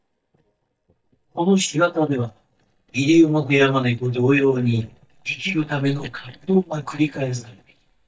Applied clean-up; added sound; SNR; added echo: neural mask model DeepFilterNet 3.